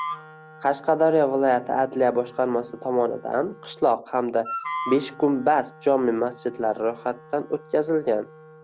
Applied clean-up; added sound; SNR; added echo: none; Wind instrument, woodwind instrument; 15 dB; none.